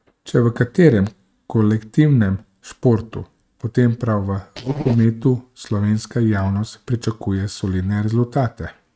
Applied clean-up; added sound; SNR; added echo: neural mask model RNNoise.